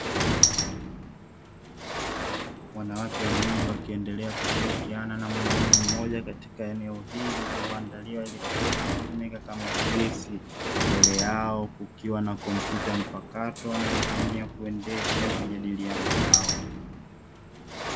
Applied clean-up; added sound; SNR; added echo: none; Sliding door; -4 dB; none.